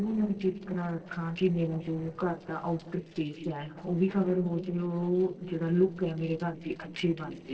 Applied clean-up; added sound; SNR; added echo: neural separator model SepFormer DNS4.